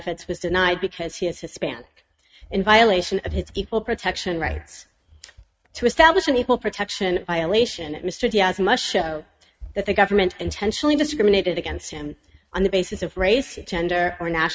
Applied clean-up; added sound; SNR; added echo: neural mask model RNNoise.